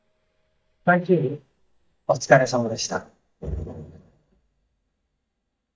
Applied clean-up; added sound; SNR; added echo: neural mask model DeepFilterNet 3.